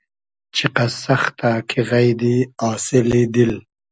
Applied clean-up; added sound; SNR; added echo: none; none; none; none.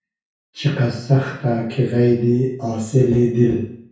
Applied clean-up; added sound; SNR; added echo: none; none; none; reverberation time 0.6 s.